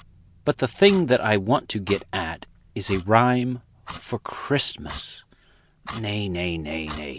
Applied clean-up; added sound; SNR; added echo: none; Clock; 19 dB; none.